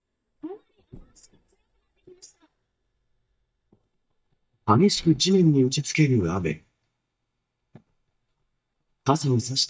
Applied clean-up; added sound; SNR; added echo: neural mask model DeepFilterNet 3.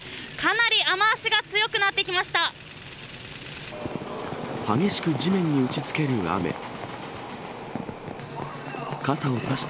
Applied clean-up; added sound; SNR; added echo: none; none; none; none.